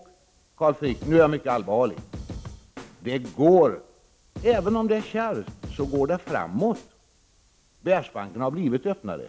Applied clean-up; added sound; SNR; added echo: none; Snare drum / Drum kit; 15 dB; none.